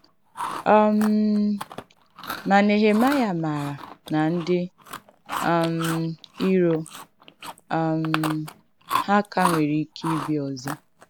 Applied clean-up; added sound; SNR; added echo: none; Chewing, mastication; 11 dB; none.